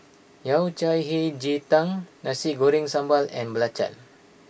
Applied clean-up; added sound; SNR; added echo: none; none; none; none.